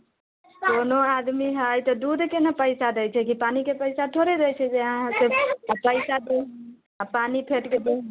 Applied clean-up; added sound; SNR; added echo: none; none; none; none.